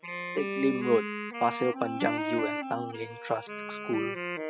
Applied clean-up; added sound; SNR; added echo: classical method spectral subtraction.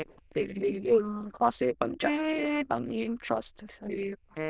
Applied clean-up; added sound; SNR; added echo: neural diffusion model UNIVERSE++.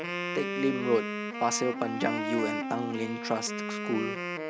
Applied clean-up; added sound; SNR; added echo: none; Wind instrument, woodwind instrument; 2 dB; none.